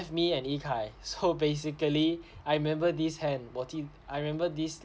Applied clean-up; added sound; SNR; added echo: none; none; none; none.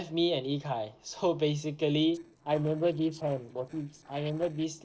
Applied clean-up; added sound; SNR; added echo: neural separator model SepFormer DNS4.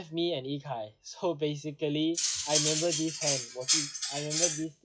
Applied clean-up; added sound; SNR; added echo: classical method WPE with log-MMSE.